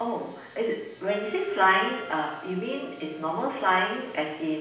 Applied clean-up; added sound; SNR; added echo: none; Trumpet; 19 dB; reverberation time 0.9 s.